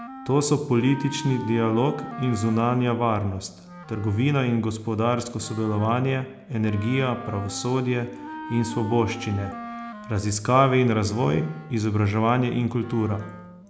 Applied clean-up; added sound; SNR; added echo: none; Wind instrument, woodwind instrument; 15 dB; none.